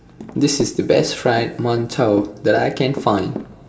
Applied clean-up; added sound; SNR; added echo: none; Walk, footsteps / Run; 14 dB; reverberation time 2.3 s.